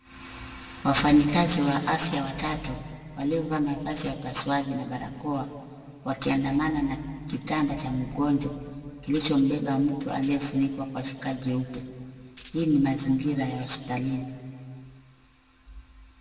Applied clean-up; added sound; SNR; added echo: none; Tambourine; 6 dB; reverberation time 1.9 s.